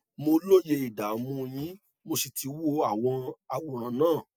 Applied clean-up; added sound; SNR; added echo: none; none; none; none.